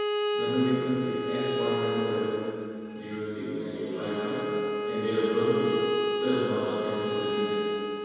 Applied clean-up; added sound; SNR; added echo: none; Bowed string instrument; 0 dB; reverberation time 2.1 s.